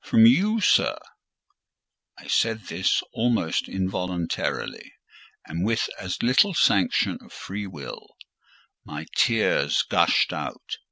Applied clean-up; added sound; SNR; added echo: none; none; none; none.